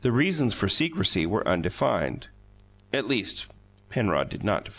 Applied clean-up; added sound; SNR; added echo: none; none; none; none.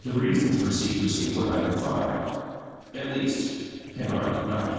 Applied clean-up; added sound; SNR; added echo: neural separator model SepFormer DNS4.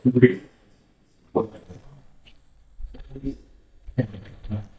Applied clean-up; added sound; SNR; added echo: neural mask model DeepFilterNet 3.